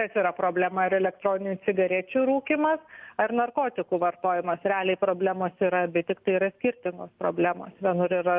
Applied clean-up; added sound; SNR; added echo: none; none; none; none.